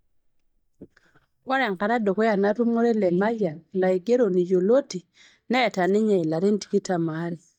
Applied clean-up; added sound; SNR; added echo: neural mask model DeepFilterNet 3.